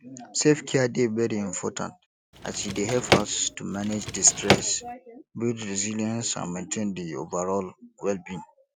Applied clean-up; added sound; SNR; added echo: none; Drawer open or close; 0 dB; none.